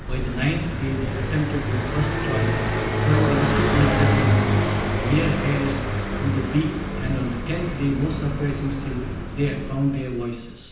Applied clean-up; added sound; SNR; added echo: none; Car passing by; -2 dB; reverberation time 0.9 s.